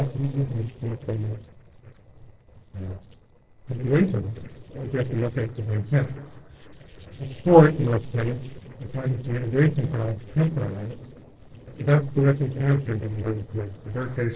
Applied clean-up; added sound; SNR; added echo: neural separator model SepFormer DNS4.